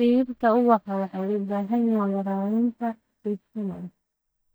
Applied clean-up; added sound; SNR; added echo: neural mask model DeepFilterNet 3.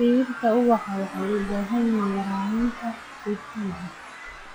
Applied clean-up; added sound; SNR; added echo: classical method log-MMSE.